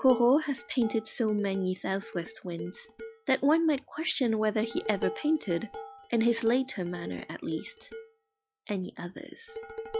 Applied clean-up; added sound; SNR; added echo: classical method log-MMSE.